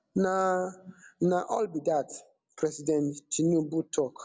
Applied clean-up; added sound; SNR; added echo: none; none; none; none.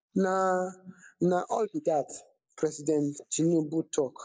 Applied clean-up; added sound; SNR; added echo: neural mask model Resemble Enhance denoiser.